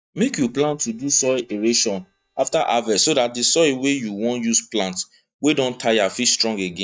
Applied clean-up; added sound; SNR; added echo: neural mask model DeepFilterNet 3.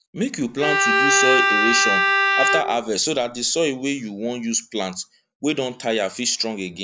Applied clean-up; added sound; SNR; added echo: none; Bowed string instrument; -4 dB; none.